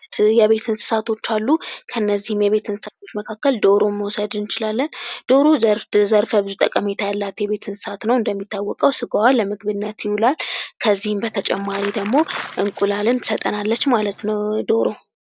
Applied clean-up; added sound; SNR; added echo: none; Crumpling, crinkling; 16 dB; none.